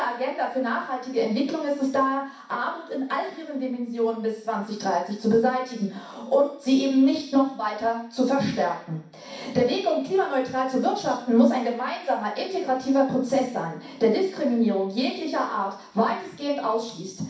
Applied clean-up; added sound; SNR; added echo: none; none; none; reverberation time 0.6 s.